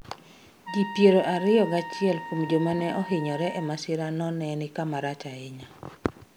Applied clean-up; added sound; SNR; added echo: none; Trumpet; 12 dB; none.